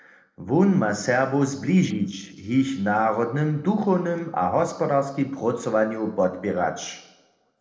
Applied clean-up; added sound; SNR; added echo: neural separator model SepFormer DNS4.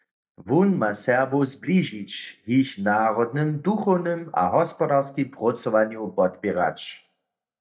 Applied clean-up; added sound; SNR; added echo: neural mask model DeepFilterNet 3.